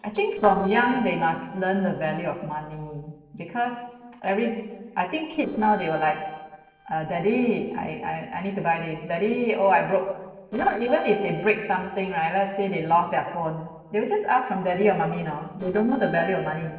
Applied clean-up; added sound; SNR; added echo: neural separator model SepFormer DNS4.